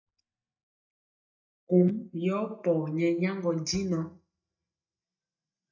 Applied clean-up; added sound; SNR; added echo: neural mask model DeepFilterNet 3.